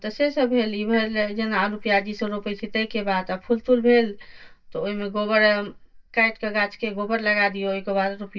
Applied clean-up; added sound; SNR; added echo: neural mask model DeepFilterNet 3.